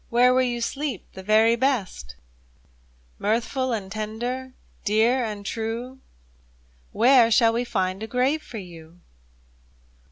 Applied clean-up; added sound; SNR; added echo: none; none; none; none.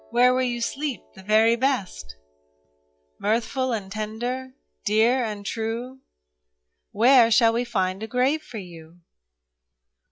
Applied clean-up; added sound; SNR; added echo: classical method log-MMSE.